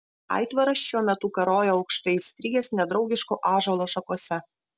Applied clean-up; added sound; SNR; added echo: none; none; none; none.